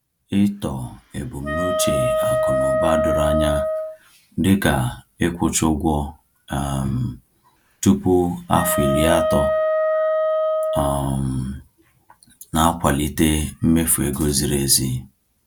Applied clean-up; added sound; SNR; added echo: none; Wind instrument, woodwind instrument; 0 dB; none.